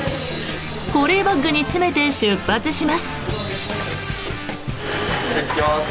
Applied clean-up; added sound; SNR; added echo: none; Gong; 17 dB; none.